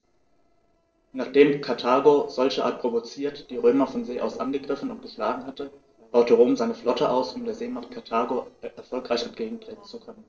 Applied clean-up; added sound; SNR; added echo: neural separator model SepFormer DNS4.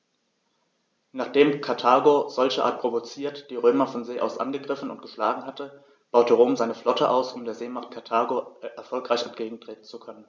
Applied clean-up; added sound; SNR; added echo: none; none; none; none.